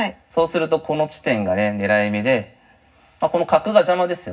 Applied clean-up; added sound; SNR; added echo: none; none; none; reverberation time 0.4 s.